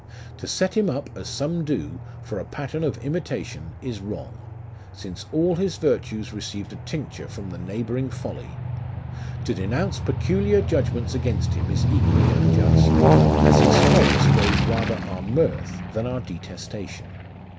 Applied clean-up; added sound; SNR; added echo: none; Aircraft; -4 dB; none.